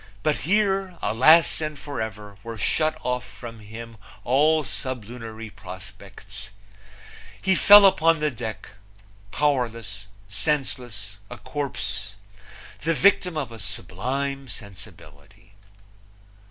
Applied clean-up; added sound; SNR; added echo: none; none; none; none.